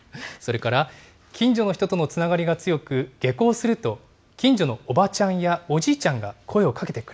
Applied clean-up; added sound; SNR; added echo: none; none; none; none.